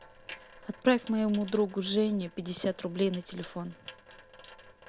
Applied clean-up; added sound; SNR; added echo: none; Sink (filling or washing) / Water tap, faucet; 19 dB; none.